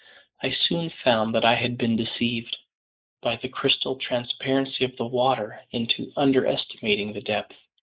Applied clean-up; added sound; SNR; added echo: neural mask model Resemble Enhance denoiser.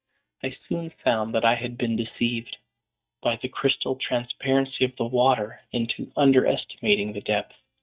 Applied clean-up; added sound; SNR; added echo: neural mask model DeepFilterNet 3.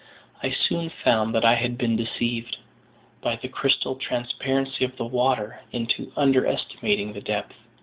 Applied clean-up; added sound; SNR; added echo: none; none; none; none.